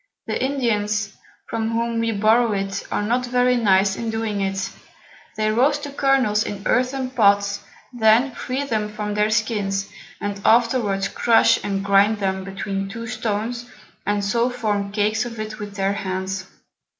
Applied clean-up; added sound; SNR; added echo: none; none; none; none.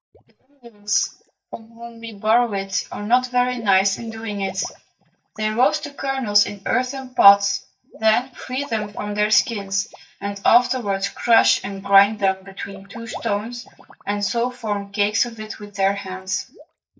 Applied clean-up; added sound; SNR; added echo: neural mask model DeepFilterNet 3.